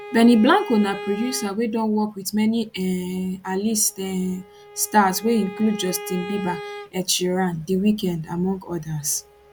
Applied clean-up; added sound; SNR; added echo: none; Bowed string instrument; 16 dB; none.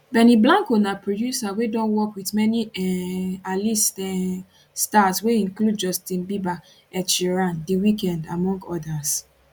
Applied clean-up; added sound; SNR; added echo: none; none; none; none.